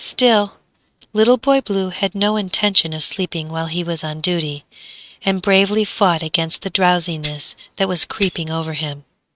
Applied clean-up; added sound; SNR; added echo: neural mask model RNNoise.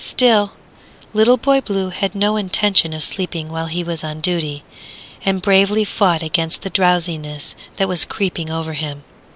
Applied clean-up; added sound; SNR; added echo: none; none; none; none.